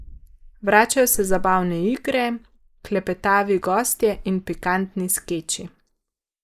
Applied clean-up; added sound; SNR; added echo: neural mask model Resemble Enhance denoiser.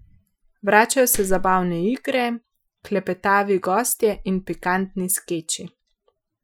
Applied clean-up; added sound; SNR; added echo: classical method Wiener filter.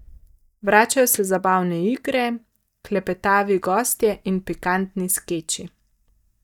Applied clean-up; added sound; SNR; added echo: neural mask model DeepFilterNet 3.